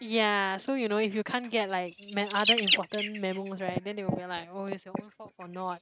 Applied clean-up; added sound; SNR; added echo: neural mask model RNNoise.